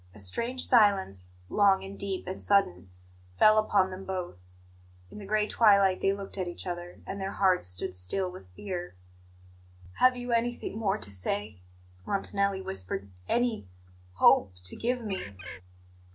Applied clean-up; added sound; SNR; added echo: none; Bird; 11 dB; none.